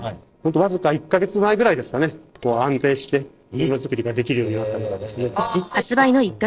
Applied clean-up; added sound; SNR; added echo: neural separator model SepFormer DNS4.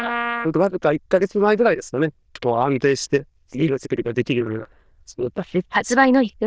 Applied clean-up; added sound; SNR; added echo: neural diffusion model UNIVERSE++.